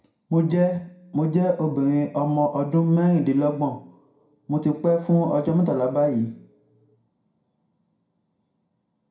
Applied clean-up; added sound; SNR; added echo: none; none; none; reverberation time 0.5 s.